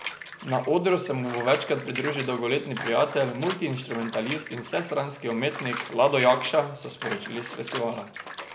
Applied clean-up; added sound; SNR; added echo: none; Bathtub (filling or washing) / Water; 11 dB; none.